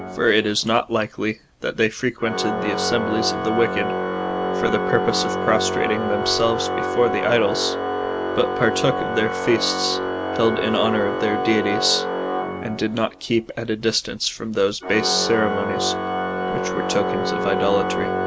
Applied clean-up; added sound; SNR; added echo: none; Organ; 2 dB; none.